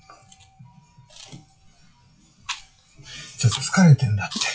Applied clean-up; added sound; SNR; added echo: classical method WPE with log-MMSE.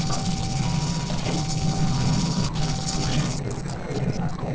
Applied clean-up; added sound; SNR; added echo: neural separator model SepFormer DNS4.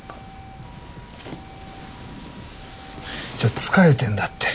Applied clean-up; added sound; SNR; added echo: none; none; none; none.